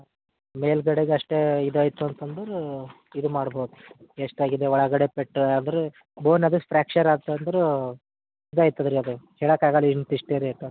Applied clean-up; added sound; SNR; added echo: none; none; none; none.